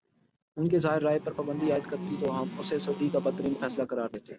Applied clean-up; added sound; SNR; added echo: none; Buzz; 9 dB; none.